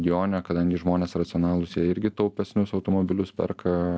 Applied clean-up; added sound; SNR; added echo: none; none; none; none.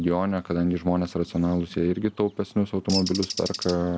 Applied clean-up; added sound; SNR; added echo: none; Bird; 13 dB; none.